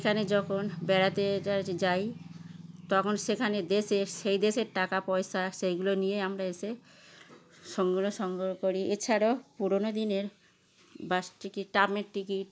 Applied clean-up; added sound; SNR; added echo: none; none; none; none.